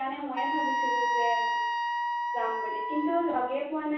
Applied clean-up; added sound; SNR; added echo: none; Wind instrument, woodwind instrument; -2 dB; reverberation time 0.7 s.